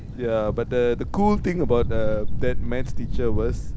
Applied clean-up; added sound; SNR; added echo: none; Thunder; -1 dB; none.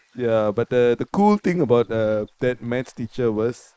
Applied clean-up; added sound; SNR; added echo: neural mask model Resemble Enhance denoiser.